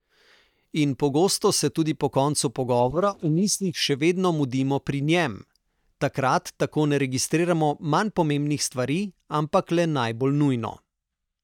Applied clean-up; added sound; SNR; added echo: neural mask model DeepFilterNet 3.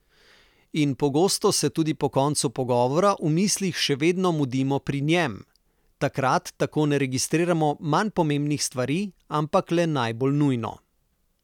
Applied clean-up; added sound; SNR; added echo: none; none; none; none.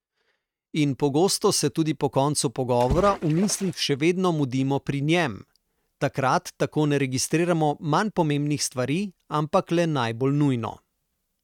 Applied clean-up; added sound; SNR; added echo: neural mask model RNNoise.